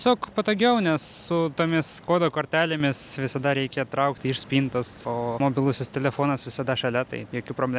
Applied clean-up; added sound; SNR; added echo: none; none; none; none.